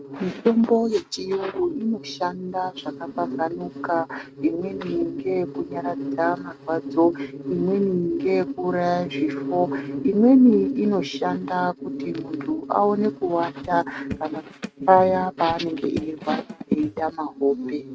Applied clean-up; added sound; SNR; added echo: neural mask model RNNoise.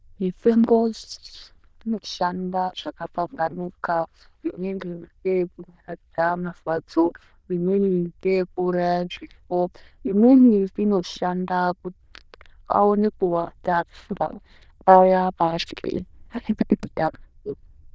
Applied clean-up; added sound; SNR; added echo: neural diffusion model UNIVERSE++.